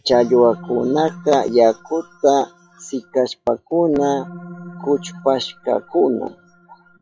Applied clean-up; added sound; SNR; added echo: classical method log-MMSE.